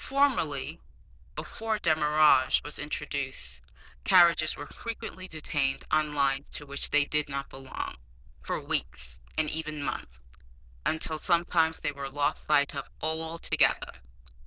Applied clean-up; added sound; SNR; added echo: neural diffusion model UNIVERSE++.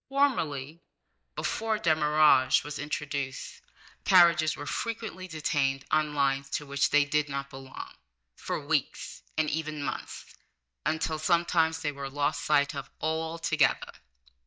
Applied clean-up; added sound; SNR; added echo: neural mask model DeepFilterNet 3.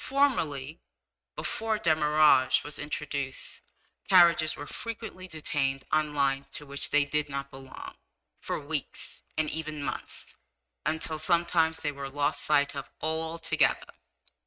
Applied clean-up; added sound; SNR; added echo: neural mask model RNNoise.